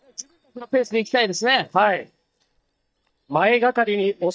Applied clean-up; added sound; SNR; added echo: neural mask model DeepFilterNet 3.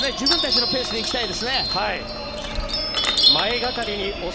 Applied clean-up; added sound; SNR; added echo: none; Chime; -3 dB; none.